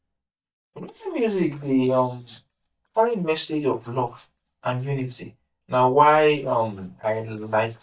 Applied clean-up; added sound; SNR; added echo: neural mask model DeepFilterNet 3.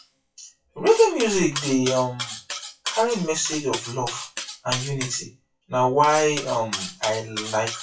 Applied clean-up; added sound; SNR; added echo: classical method WPE with log-MMSE.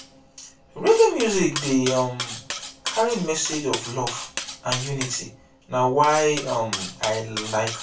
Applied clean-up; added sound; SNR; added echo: none; Cutlery, silverware; 10 dB; reverberation time 0.2 s.